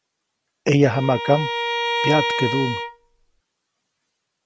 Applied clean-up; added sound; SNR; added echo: none; Bowed string instrument; 2 dB; none.